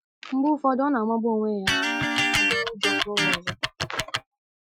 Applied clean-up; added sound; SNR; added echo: classical method Wiener filter.